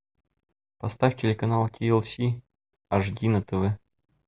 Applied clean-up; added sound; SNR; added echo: none; none; none; none.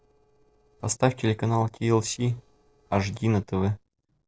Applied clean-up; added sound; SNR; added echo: neural separator model SepFormer DNS4.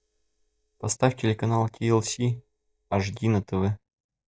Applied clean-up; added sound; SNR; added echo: neural mask model DeepFilterNet 3.